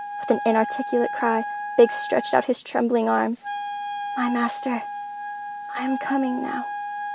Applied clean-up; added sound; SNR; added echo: none; Wind instrument, woodwind instrument; 7 dB; none.